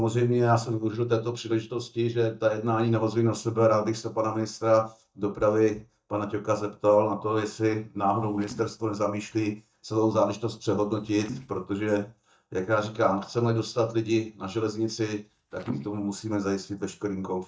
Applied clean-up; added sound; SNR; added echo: neural mask model DeepFilterNet 3.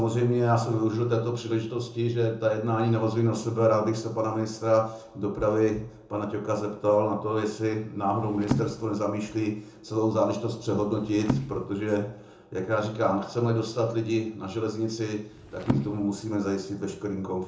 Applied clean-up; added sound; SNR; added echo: none; Percussion; 6 dB; reverberation time 0.6 s.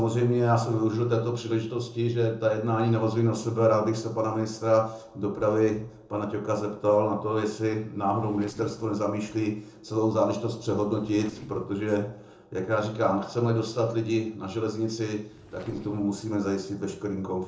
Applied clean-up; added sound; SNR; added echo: neural separator model SepFormer DNS4.